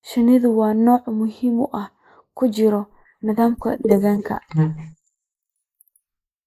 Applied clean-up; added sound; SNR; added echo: neural mask model Resemble Enhance denoiser.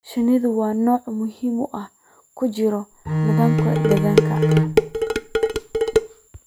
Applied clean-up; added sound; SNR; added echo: none; Bowed string instrument + Dishes, pots, and pans; -5 dB; none.